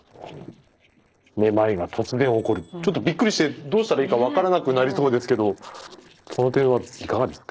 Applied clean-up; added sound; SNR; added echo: neural separator model SepFormer DNS4.